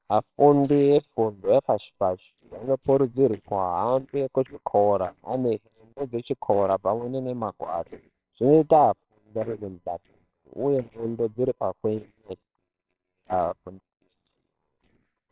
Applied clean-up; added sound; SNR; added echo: neural separator model SepFormer WHAMR!.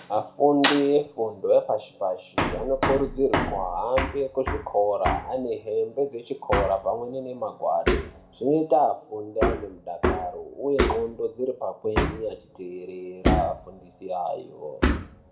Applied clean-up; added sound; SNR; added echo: none; Hammer; 4 dB; reverberation time 1.0 s.